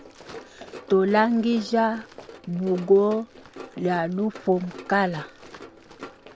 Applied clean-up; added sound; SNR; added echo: none; Run; 18 dB; none.